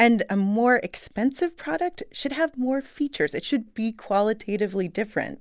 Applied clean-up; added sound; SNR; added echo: none; none; none; none.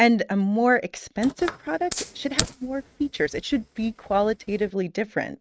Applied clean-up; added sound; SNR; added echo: neural mask model RNNoise.